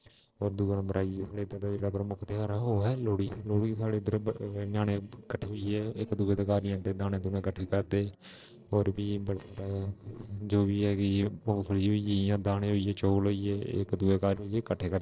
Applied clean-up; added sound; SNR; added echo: neural separator model SepFormer DNS4.